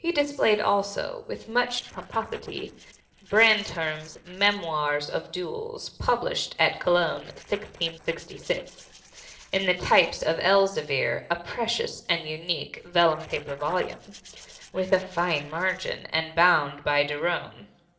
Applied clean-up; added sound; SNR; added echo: neural separator model SepFormer DNS4.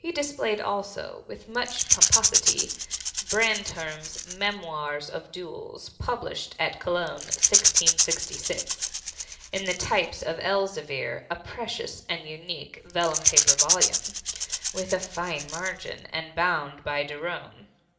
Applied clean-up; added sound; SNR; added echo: none; Rattle / Rattle (instrument); -5 dB; reverberation time 0.6 s.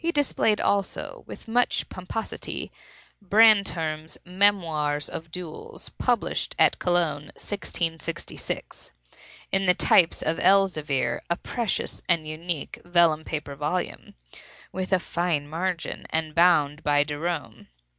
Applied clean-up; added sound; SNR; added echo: none; none; none; none.